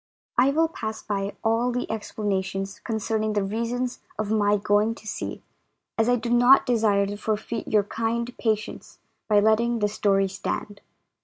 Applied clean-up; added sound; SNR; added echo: none; none; none; none.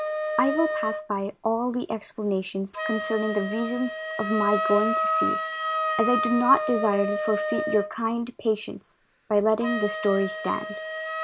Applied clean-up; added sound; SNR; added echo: none; Wind instrument, woodwind instrument; 3 dB; none.